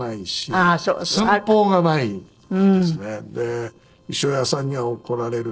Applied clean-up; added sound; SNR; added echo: neural separator model SepFormer DNS4.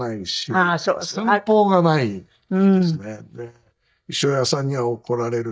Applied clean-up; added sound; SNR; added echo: neural mask model DeepFilterNet 3.